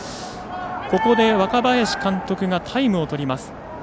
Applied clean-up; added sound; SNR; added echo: none; none; none; none.